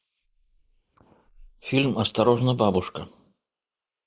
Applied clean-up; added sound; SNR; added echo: neural mask model Resemble Enhance denoiser.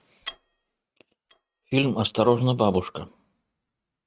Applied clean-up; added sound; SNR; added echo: neural mask model RNNoise.